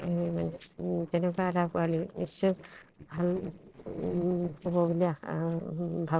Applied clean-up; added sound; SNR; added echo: neural separator model SepFormer DNS4.